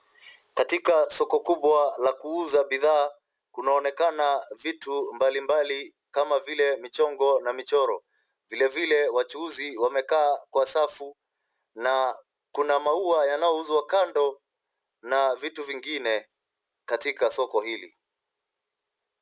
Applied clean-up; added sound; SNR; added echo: none; none; none; none.